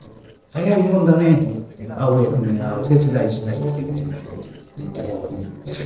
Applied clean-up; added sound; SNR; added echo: neural separator model SepFormer DNS4.